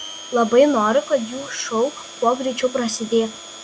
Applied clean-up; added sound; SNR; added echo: none; Domestic sounds, home sounds; 16 dB; none.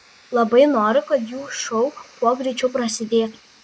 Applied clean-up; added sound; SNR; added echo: neural mask model Resemble Enhance denoiser.